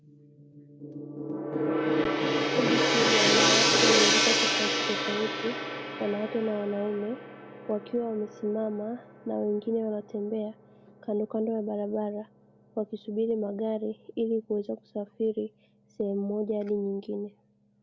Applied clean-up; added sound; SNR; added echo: none; Gong; -2 dB; none.